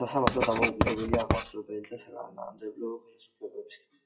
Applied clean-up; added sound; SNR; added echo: classical method WPE with log-MMSE.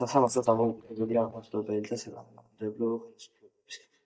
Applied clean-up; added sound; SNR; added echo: neural mask model DeepFilterNet 3.